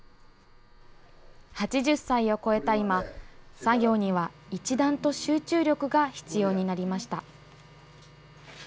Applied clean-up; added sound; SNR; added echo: none; none; none; none.